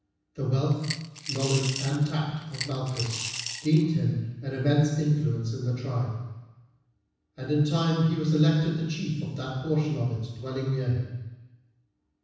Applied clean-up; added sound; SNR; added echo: none; Coin (dropping) / Glass; 9 dB; reverberation time 1.1 s.